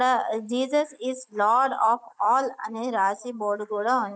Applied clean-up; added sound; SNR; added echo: neural mask model Resemble Enhance denoiser.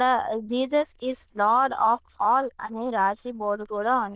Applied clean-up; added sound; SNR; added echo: neural diffusion model UNIVERSE++.